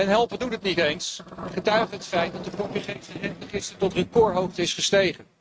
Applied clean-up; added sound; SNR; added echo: neural mask model RNNoise.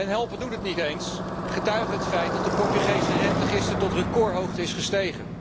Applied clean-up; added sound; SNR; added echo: none; Motorcycle; 0 dB; none.